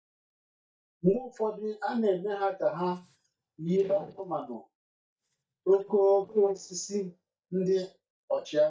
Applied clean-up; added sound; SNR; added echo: neural mask model DeepFilterNet 3.